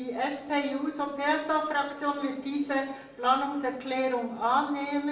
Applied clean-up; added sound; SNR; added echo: none; none; none; reverberation time 0.6 s.